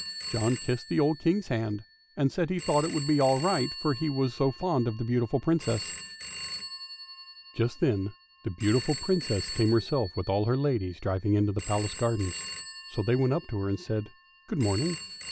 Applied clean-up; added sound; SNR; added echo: none; Telephone; 12 dB; none.